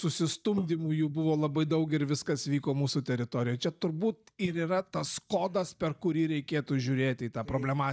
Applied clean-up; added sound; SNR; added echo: neural mask model DeepFilterNet 3.